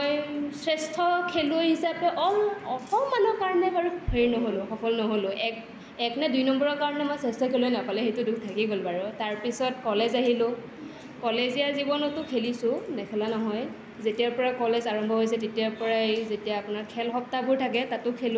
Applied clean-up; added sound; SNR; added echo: none; Bass drum; 13 dB; none.